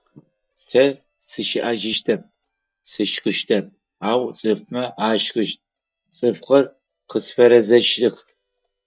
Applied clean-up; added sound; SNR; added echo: neural mask model DeepFilterNet 3.